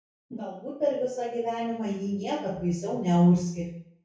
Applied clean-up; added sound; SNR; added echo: none; none; none; reverberation time 0.6 s.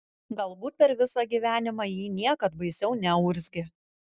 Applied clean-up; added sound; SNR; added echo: none; none; none; none.